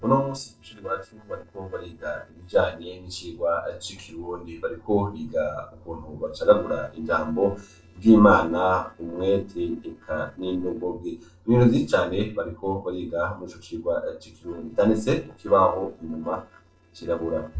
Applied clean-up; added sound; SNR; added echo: neural separator model SepFormer DNS4.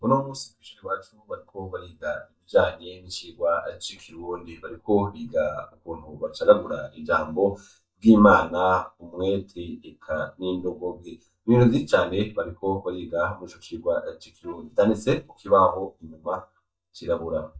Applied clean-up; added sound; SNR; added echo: neural mask model DeepFilterNet 3.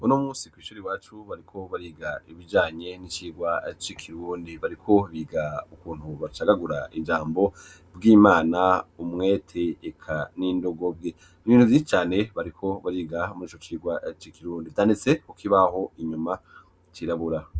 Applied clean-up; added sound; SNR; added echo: none; none; none; none.